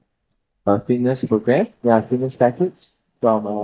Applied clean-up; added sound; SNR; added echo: neural mask model DeepFilterNet 3.